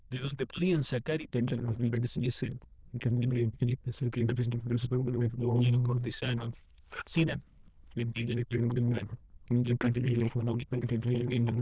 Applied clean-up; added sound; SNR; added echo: neural diffusion model UNIVERSE++.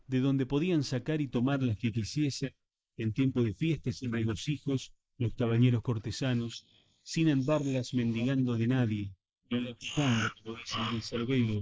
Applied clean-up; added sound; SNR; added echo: neural mask model Resemble Enhance denoiser.